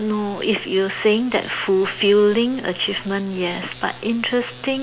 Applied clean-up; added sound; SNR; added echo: none; none; none; none.